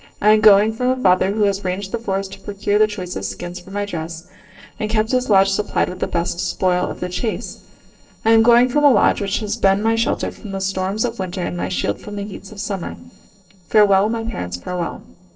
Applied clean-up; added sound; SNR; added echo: neural separator model SepFormer DNS4.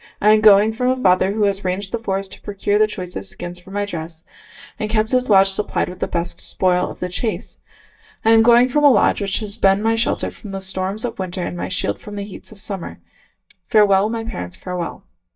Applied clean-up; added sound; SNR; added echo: neural mask model DeepFilterNet 3.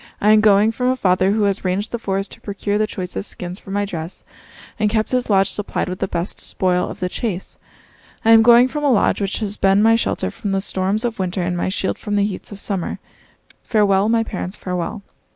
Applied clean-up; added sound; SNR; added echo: none; none; none; none.